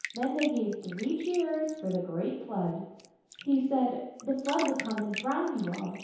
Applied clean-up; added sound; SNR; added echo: none; Bathtub (filling or washing); 14 dB; reverberation time 0.8 s.